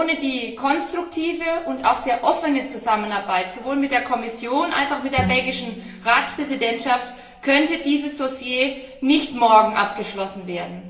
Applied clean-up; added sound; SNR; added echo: none; Bowed string instrument; 12 dB; reverberation time 0.8 s.